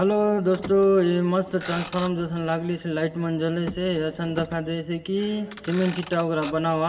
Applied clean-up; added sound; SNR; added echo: none; Motor vehicle (road); 17 dB; reverberation time 1.6 s.